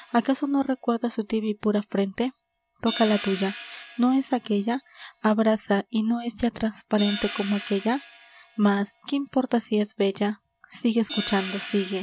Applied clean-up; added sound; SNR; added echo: none; Hi-hat; 15 dB; none.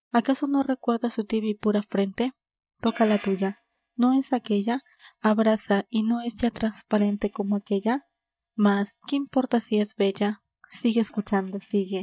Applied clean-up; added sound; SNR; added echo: neural mask model DeepFilterNet 3.